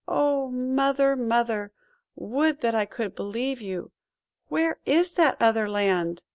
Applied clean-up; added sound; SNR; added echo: none; none; none; none.